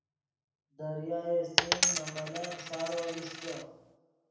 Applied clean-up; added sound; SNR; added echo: none; Coin (dropping); -4 dB; reverberation time 0.9 s.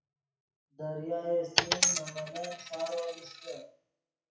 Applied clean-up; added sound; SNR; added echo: classical method WPE with log-MMSE.